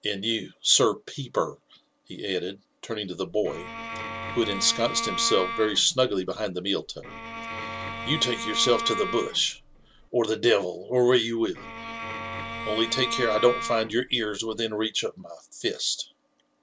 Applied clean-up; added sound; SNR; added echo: none; Bowed string instrument; 7 dB; none.